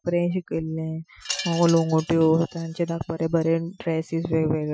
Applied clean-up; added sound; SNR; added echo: classical method Wiener filter.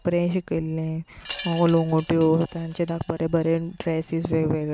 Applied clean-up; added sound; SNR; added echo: none; Wind chime; 17 dB; none.